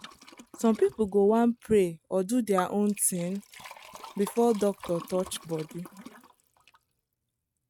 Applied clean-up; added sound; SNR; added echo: neural mask model RNNoise.